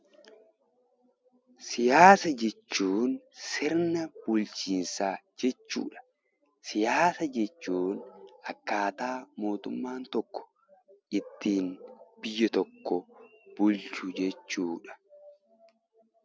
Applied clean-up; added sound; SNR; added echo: none; none; none; none.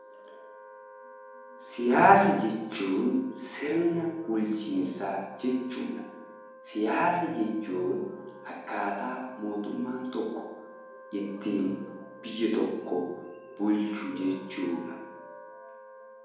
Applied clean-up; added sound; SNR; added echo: none; Wind instrument, woodwind instrument; 19 dB; reverberation time 0.9 s.